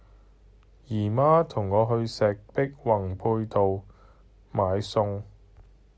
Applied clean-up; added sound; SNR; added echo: none; none; none; none.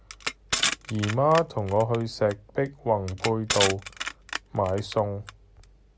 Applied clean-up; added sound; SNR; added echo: none; Crushing; 6 dB; none.